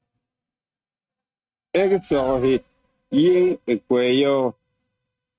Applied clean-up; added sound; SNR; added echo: neural mask model RNNoise.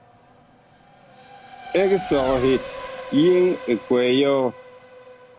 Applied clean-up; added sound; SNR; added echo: none; Race car, auto racing / Accelerating, revving, vroom; 14 dB; none.